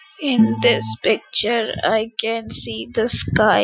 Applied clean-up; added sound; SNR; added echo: classical method Wiener filter.